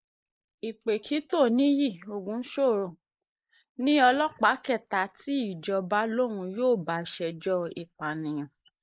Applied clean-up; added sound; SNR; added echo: neural mask model Resemble Enhance denoiser.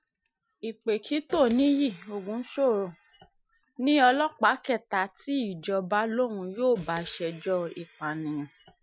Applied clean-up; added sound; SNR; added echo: classical method Wiener filter.